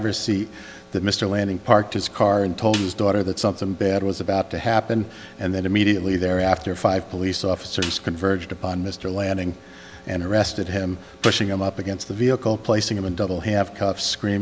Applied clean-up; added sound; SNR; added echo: none; Snare drum; 15 dB; none.